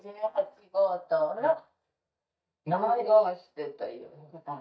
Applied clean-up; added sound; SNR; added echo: neural mask model DeepFilterNet 3.